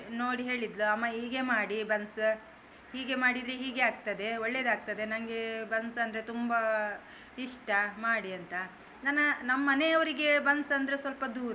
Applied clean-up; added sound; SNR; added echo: none; none; none; none.